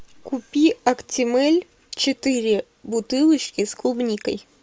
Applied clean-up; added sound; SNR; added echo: none; none; none; none.